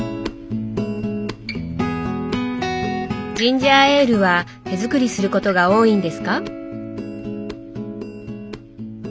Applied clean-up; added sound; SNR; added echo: none; none; none; none.